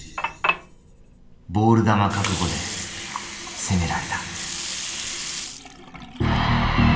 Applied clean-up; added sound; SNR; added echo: none; Water; 8 dB; reverberation time 2.2 s.